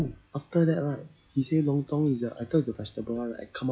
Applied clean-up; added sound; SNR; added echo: classical method log-MMSE.